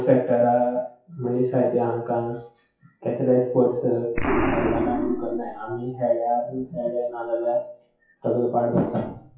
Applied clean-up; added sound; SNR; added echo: classical method WPE with log-MMSE.